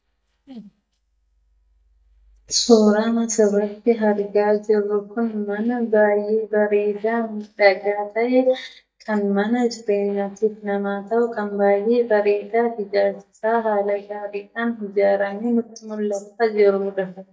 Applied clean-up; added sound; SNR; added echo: neural mask model DeepFilterNet 3.